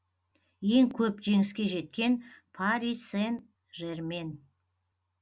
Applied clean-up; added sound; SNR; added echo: none; none; none; none.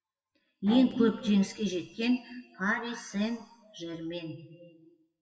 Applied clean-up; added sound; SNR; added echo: classical method WPE with log-MMSE.